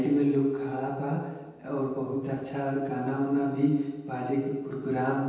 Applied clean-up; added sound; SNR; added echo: none; none; none; reverberation time 1.2 s.